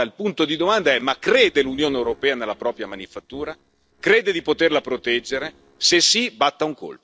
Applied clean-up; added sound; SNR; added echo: neural separator model SepFormer DNS4.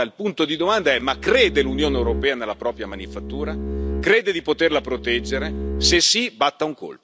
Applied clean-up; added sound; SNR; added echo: none; Bowed string instrument; 8 dB; none.